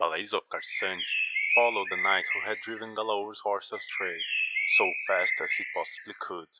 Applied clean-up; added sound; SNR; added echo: classical method log-MMSE.